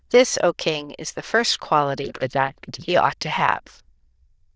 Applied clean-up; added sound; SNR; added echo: neural diffusion model UNIVERSE++.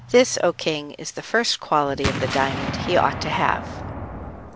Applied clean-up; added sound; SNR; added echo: none; Explosion; 8 dB; none.